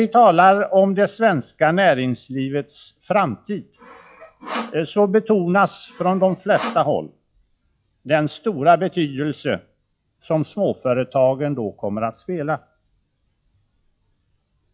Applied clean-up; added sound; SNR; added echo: classical method log-MMSE.